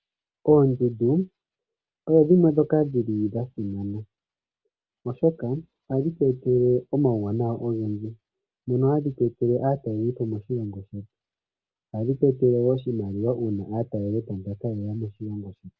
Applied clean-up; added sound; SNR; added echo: none; none; none; none.